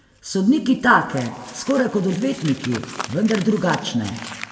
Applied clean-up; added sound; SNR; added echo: none; Crumpling, crinkling; 16 dB; reverberation time 1.2 s.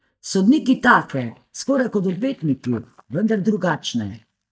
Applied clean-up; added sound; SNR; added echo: neural mask model DeepFilterNet 3.